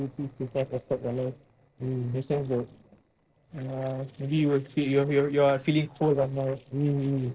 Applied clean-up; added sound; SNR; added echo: neural separator model SepFormer DNS4.